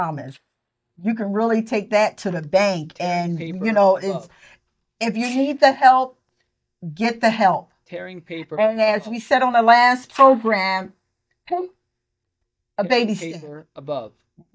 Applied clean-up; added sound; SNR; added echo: neural mask model DeepFilterNet 3.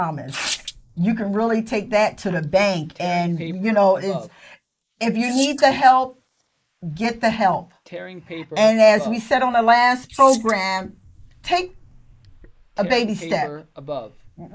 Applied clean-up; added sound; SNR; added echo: neural mask model Resemble Enhance denoiser.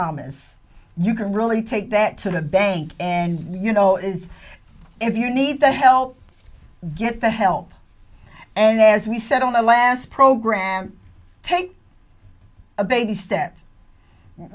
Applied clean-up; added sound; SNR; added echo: none; none; none; none.